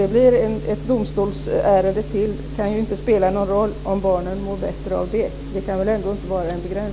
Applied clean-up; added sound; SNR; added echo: none; Insect; 19 dB; none.